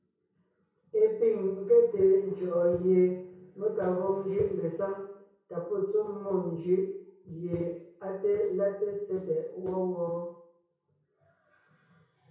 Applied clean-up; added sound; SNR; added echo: none; none; none; reverberation time 0.6 s.